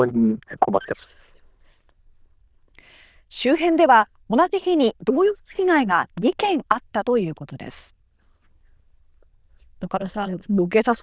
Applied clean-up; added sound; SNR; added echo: neural diffusion model UNIVERSE++.